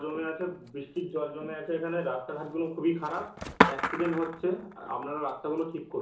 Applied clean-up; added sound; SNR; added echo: none; Skateboard; 2 dB; reverberation time 0.8 s.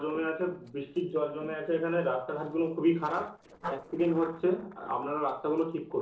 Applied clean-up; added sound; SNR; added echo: neural separator model SepFormer DNS4.